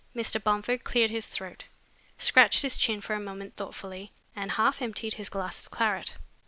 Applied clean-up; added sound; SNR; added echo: none; none; none; none.